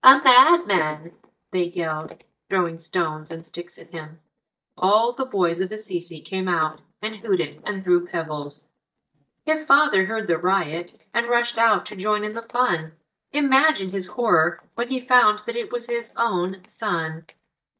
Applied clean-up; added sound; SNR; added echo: neural mask model DeepFilterNet 3.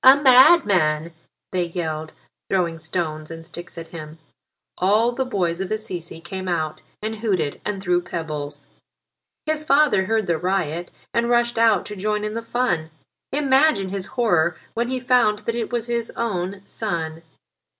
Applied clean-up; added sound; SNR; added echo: none; none; none; none.